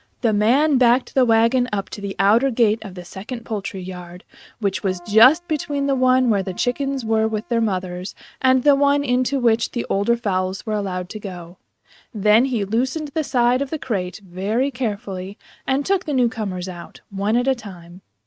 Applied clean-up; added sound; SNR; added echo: neural mask model RNNoise.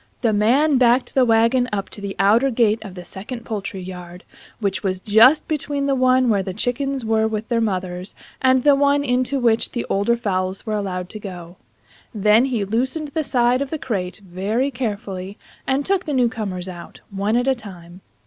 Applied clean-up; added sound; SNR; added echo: none; none; none; none.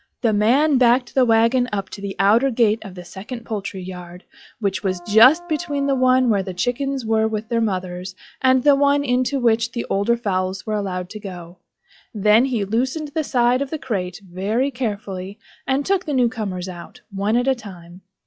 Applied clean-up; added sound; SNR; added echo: classical method log-MMSE.